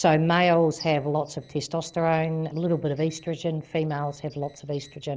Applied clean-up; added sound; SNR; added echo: neural separator model SepFormer DNS4.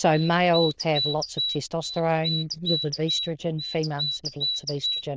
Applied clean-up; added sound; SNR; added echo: neural diffusion model UNIVERSE++.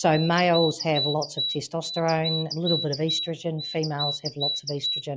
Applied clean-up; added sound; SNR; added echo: classical method log-MMSE.